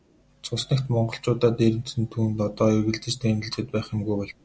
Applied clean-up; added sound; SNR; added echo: none; none; none; none.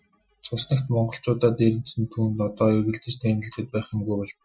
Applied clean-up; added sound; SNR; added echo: classical method Wiener filter.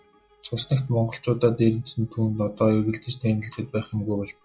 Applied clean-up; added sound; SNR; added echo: classical method log-MMSE.